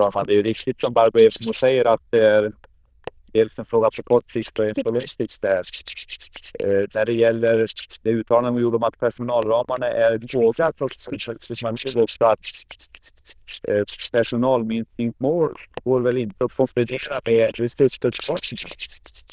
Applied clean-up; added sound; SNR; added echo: neural diffusion model UNIVERSE++.